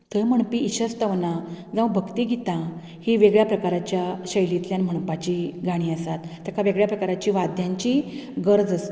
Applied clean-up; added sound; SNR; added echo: neural separator model SepFormer DNS4.